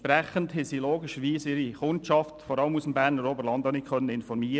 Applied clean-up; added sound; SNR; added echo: none; none; none; none.